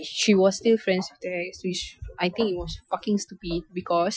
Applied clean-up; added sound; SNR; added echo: classical method Wiener filter.